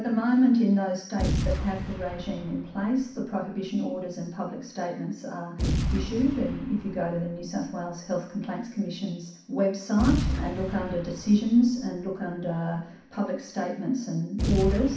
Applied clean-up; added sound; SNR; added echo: none; Boom; 6 dB; reverberation time 0.6 s.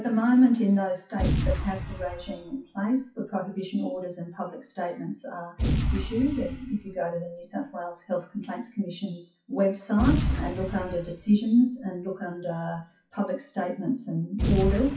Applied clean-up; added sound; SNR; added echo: classical method WPE with log-MMSE.